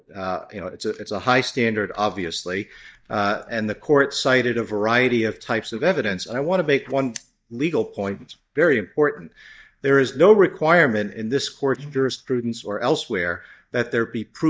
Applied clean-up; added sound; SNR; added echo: neural mask model DeepFilterNet 3.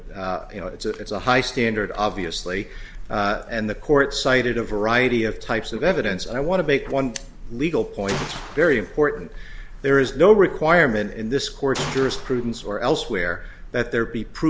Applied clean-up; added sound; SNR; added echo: none; Gunshot, gunfire; 14 dB; none.